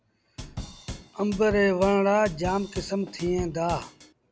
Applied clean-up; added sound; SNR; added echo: none; Drum / Drum kit; 13 dB; none.